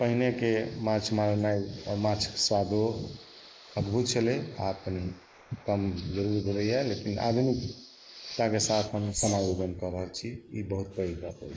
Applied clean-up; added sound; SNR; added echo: neural mask model Resemble Enhance denoiser.